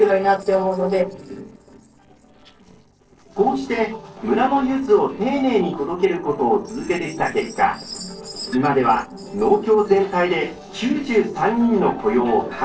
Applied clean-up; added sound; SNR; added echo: neural separator model SepFormer DNS4.